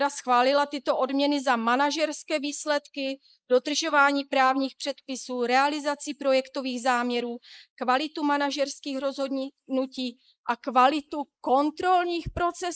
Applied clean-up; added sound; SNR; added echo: neural mask model Resemble Enhance denoiser.